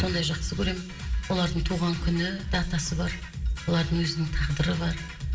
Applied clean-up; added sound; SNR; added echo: none; none; none; reverberation time 2.4 s.